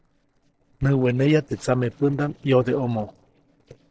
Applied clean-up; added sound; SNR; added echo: neural separator model SepFormer DNS4.